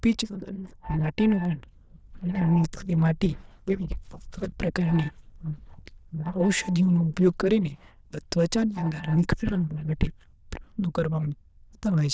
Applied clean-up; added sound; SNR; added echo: neural diffusion model UNIVERSE++.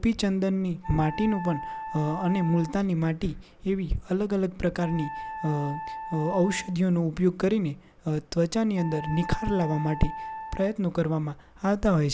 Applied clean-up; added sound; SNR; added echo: none; Wind instrument, woodwind instrument; 13 dB; none.